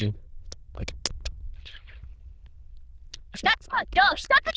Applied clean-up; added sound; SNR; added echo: neural diffusion model UNIVERSE++.